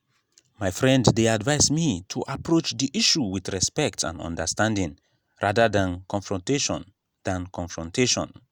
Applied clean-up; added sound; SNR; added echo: none; none; none; none.